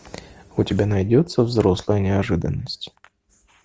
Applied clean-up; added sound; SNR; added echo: none; none; none; none.